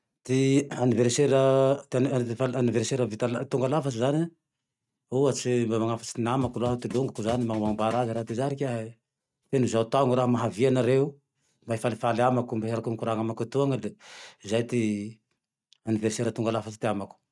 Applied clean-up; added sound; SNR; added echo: neural mask model RNNoise.